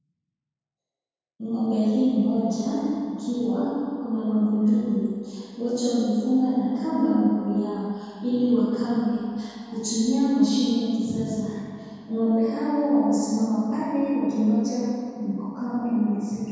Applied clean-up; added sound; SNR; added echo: none; none; none; reverberation time 2.1 s.